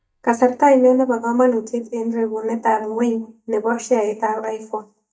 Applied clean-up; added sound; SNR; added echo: neural mask model DeepFilterNet 3.